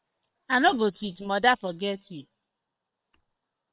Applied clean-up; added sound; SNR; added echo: neural separator model SepFormer WHAM!.